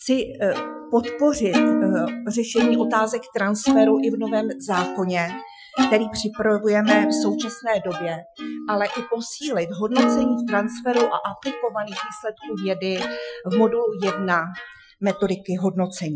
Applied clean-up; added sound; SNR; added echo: classical method Wiener filter.